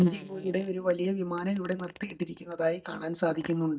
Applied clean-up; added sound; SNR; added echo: neural mask model DeepFilterNet 3.